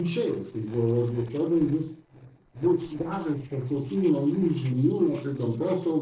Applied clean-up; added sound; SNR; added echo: neural separator model SepFormer DNS4.